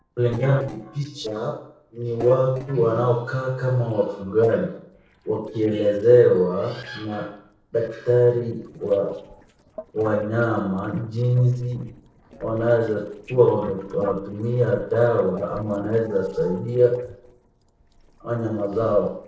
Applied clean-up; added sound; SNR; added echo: neural separator model SepFormer DNS4.